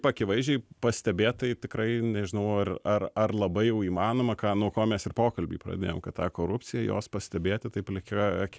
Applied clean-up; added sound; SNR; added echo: none; none; none; none.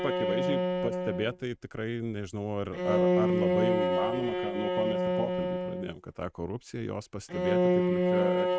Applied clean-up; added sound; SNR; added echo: neural mask model RNNoise.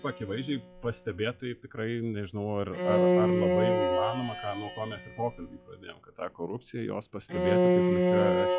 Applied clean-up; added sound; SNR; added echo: classical method log-MMSE.